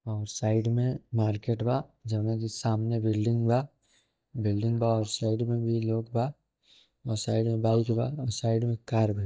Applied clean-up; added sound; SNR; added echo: neural mask model DeepFilterNet 3.